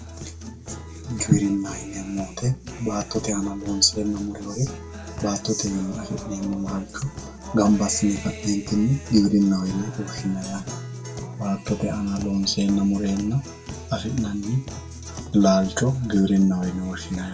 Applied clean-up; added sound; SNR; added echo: none; Guitar; 12 dB; reverberation time 0.1 s.